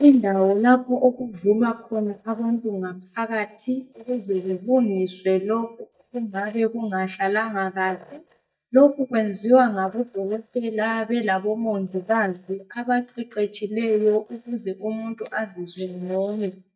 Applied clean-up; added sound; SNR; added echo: neural mask model DeepFilterNet 3.